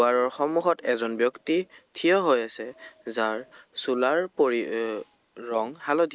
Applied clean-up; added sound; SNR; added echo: none; none; none; none.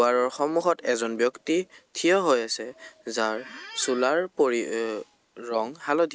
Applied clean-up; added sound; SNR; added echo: none; Squeak; 17 dB; none.